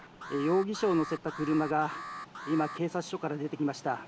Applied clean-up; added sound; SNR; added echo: none; Alarm; 12 dB; none.